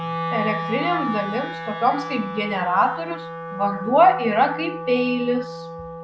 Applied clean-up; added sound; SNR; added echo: none; Wind instrument, woodwind instrument; 8 dB; none.